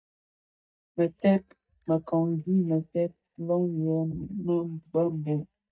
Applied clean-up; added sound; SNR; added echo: neural mask model DeepFilterNet 3.